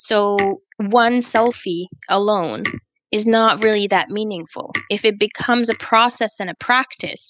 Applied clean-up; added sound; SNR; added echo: classical method spectral subtraction.